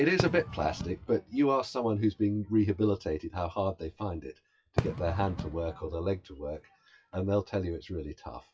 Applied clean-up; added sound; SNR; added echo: classical method WPE with log-MMSE.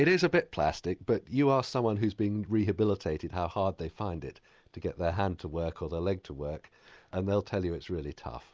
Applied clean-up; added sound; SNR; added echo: none; none; none; none.